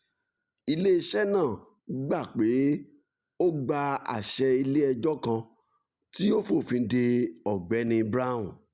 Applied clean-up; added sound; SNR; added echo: none; none; none; none.